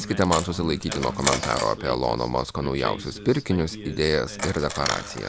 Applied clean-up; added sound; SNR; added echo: none; Coin (dropping); 9 dB; none.